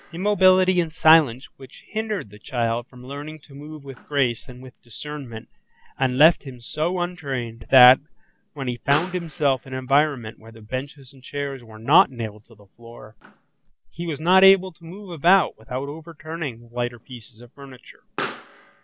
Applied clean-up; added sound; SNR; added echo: none; Explosion; 19 dB; none.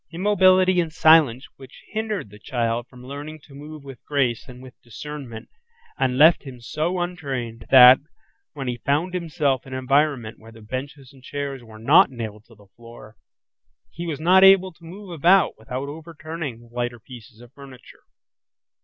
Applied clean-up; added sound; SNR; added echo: none; none; none; none.